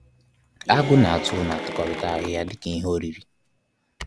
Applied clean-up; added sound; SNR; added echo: none; Applause / Cheering; 8 dB; none.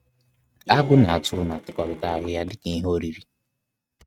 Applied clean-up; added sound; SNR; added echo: neural mask model RNNoise.